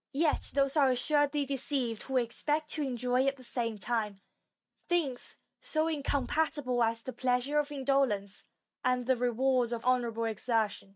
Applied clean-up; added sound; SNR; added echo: neural mask model RNNoise.